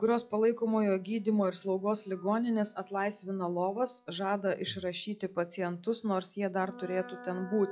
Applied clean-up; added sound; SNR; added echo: classical method log-MMSE.